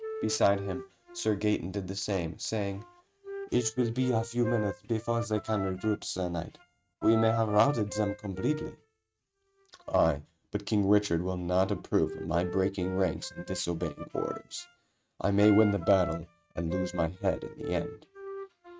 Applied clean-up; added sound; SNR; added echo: neural mask model RNNoise.